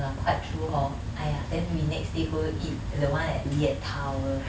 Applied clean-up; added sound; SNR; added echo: none; none; none; none.